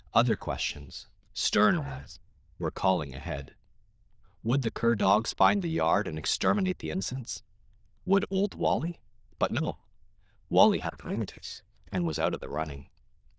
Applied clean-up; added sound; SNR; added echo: neural diffusion model UNIVERSE++.